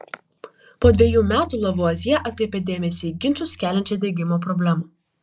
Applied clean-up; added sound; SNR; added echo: none; Bowed string instrument; 7 dB; none.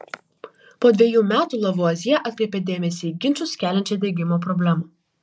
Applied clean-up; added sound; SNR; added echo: none; none; none; none.